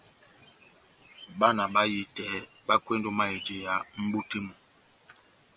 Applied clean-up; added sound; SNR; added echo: none; none; none; none.